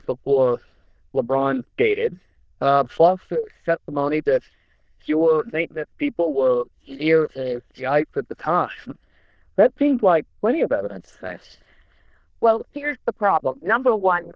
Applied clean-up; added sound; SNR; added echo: neural diffusion model UNIVERSE++.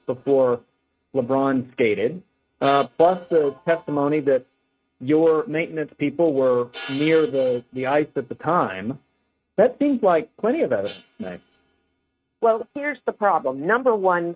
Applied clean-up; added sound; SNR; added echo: neural mask model RNNoise.